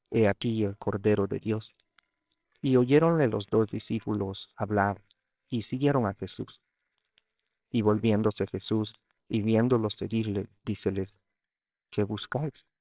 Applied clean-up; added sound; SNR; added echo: neural separator model SepFormer WHAMR!.